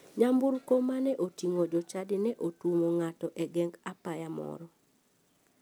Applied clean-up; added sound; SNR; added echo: none; none; none; none.